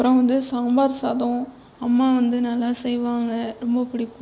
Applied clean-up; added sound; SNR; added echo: none; none; none; none.